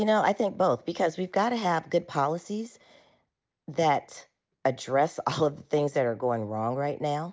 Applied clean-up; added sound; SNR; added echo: none; none; none; none.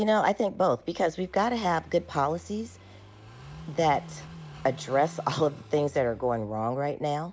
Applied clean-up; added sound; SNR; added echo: none; Car passing by / Idling; 19 dB; none.